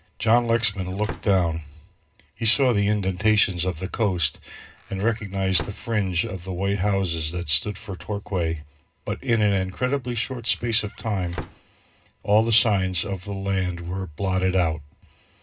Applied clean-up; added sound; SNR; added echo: none; Squeak / Slam / Wood; 15 dB; reverberation time 0.2 s.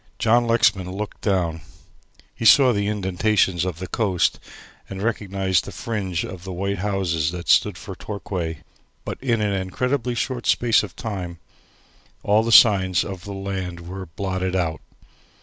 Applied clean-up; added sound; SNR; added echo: none; none; none; none.